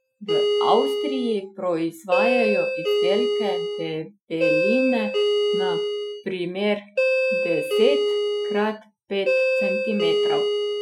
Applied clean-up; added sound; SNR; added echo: classical method Wiener filter.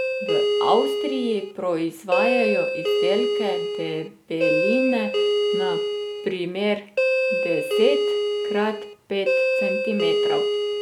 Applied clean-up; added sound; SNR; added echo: none; Doorbell; -3 dB; none.